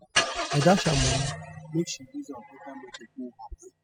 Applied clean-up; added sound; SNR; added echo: classical method spectral subtraction.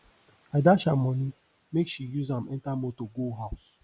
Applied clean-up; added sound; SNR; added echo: none; none; none; none.